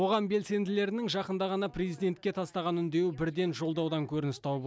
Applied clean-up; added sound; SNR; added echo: none; none; none; none.